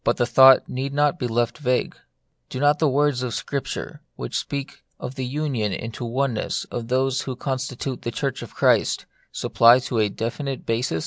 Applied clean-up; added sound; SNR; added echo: none; none; none; none.